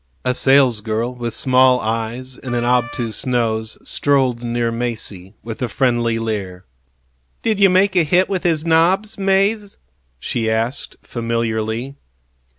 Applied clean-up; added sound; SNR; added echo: none; Wind instrument, woodwind instrument; 15 dB; none.